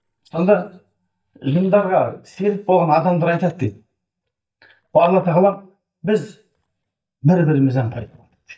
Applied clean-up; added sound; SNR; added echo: neural mask model DeepFilterNet 3.